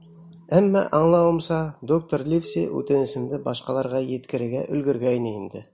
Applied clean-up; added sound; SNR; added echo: none; Telephone; 14 dB; none.